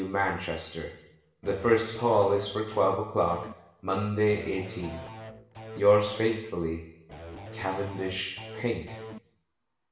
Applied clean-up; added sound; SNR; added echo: none; Electric guitar / Bass guitar; 13 dB; reverberation time 0.8 s.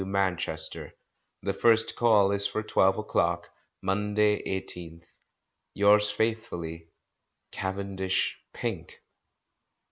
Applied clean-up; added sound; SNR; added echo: none; none; none; none.